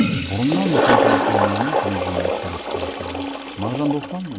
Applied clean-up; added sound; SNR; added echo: none; Toilet flush; -5 dB; none.